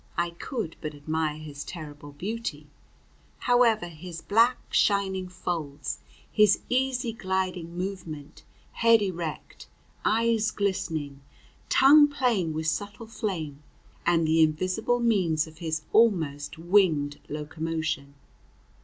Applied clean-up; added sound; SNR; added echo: none; none; none; none.